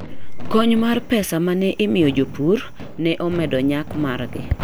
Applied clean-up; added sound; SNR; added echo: none; Fireworks; 16 dB; none.